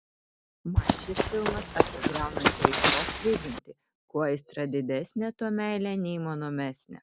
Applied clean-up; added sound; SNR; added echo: none; Run; -5 dB; none.